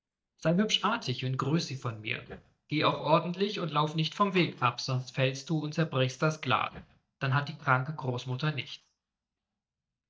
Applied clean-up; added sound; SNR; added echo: neural mask model DeepFilterNet 3.